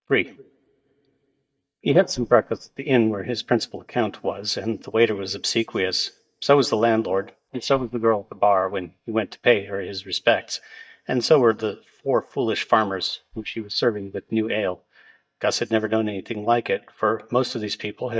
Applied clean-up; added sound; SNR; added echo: neural mask model DeepFilterNet 3.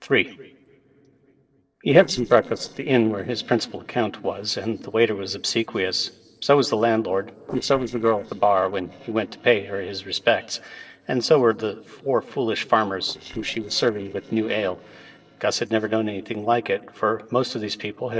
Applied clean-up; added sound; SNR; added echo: neural separator model SepFormer DNS4.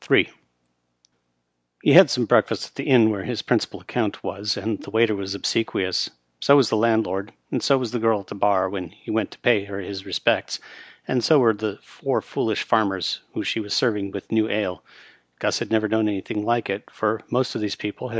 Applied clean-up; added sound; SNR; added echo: none; none; none; none.